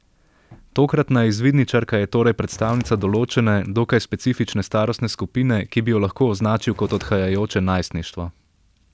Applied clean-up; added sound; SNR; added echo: none; Walk, footsteps; 17 dB; none.